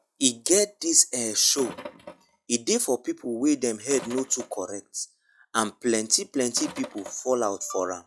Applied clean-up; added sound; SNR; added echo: classical method log-MMSE.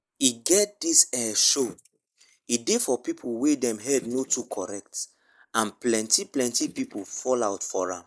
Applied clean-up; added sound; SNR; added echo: neural mask model Resemble Enhance denoiser.